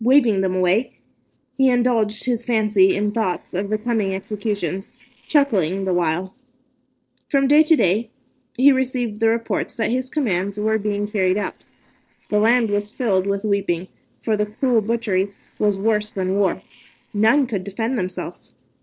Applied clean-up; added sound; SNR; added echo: neural separator model SepFormer DNS4.